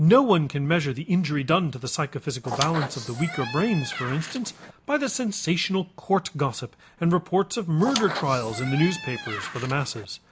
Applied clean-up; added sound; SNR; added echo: none; Squeak; 9 dB; none.